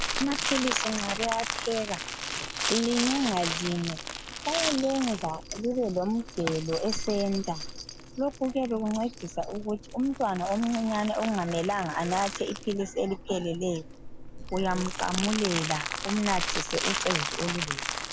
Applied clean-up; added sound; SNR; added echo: none; Crumpling, crinkling; 4 dB; none.